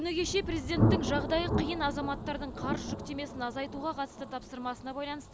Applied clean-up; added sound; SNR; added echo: none; Thunder; -1 dB; none.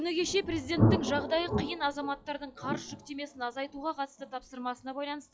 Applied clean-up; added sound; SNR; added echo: classical method log-MMSE.